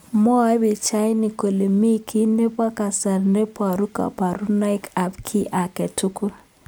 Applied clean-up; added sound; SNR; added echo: none; none; none; none.